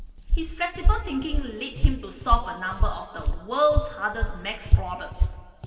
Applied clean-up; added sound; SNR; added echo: none; Walk, footsteps; -4 dB; reverberation time 2.2 s.